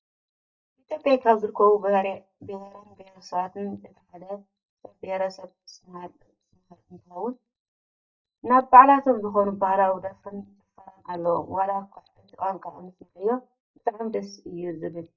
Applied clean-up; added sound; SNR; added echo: neural mask model DeepFilterNet 3.